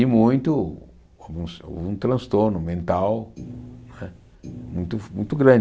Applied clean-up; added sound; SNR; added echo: none; Thump, thud; 17 dB; none.